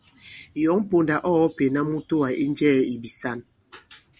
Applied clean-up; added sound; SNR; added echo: none; none; none; none.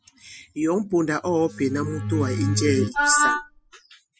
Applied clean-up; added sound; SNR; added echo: classical method spectral subtraction.